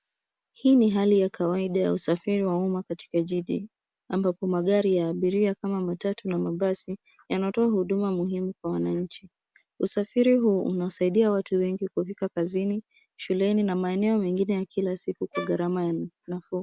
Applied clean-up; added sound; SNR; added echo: none; Wind instrument, woodwind instrument; 12 dB; none.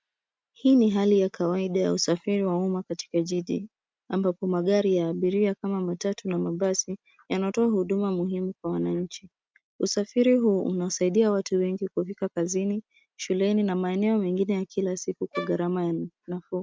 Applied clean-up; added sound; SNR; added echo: neural mask model RNNoise.